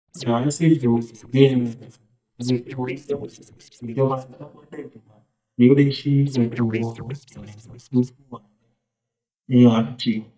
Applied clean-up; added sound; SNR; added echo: neural mask model DeepFilterNet 3.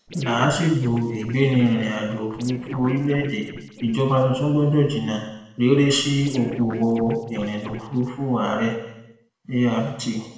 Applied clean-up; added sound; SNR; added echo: neural separator model SepFormer DNS4.